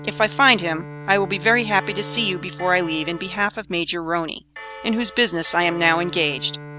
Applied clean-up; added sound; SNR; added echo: none; Bell + Bowed string instrument; 14 dB; none.